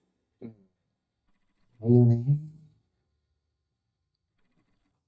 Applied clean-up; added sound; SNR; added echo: neural mask model DeepFilterNet 3.